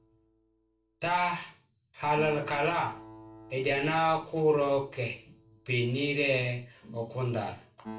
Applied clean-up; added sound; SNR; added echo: none; Acoustic guitar; 20 dB; reverberation time 0.3 s.